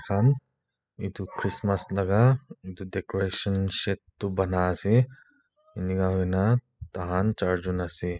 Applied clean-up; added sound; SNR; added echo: classical method spectral subtraction.